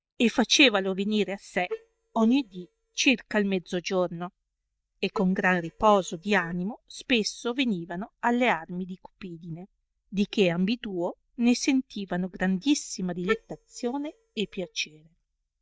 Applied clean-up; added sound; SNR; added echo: neural mask model DeepFilterNet 3.